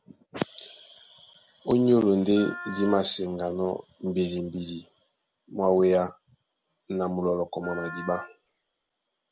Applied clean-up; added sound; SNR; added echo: none; Wind instrument, woodwind instrument; 15 dB; none.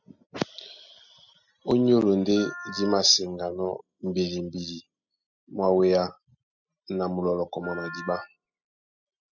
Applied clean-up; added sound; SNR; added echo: classical method spectral subtraction.